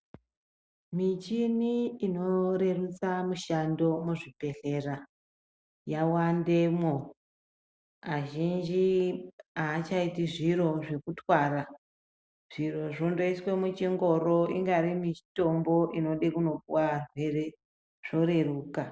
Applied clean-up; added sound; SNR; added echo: none; none; none; none.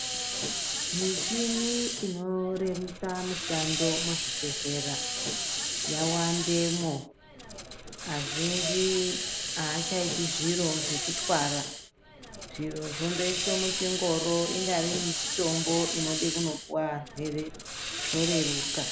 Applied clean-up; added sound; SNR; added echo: none; Hiss; 1 dB; none.